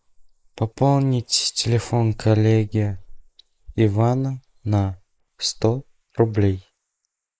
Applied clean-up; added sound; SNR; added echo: neural mask model Resemble Enhance denoiser.